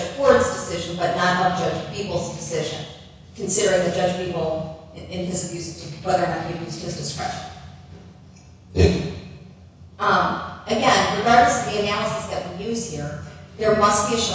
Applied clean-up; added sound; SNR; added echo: none; Strum; 15 dB; reverberation time 1.1 s.